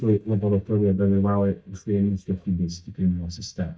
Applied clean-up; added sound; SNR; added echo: neural mask model DeepFilterNet 3.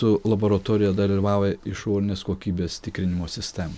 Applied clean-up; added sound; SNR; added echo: none; none; none; none.